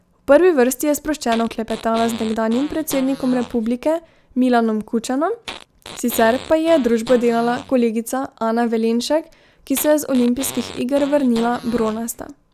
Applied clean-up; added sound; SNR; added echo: none; Fart; 16 dB; none.